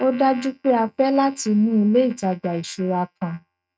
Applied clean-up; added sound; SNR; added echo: neural mask model RNNoise.